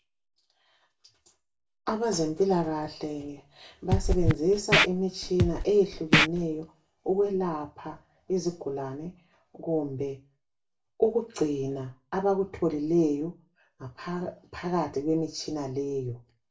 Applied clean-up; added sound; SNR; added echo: none; Scratching (performance technique); -4 dB; reverberation time 0.2 s.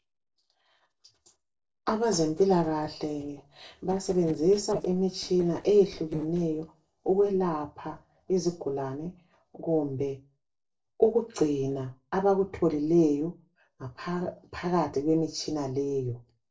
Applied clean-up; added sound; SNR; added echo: neural separator model SepFormer DNS4.